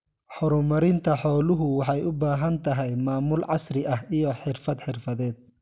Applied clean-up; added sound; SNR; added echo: none; none; none; none.